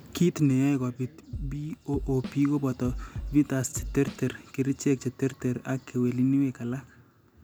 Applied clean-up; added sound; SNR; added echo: none; Drum kit; 11 dB; none.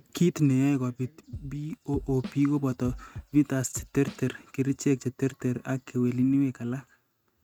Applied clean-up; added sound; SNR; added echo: neural mask model RNNoise.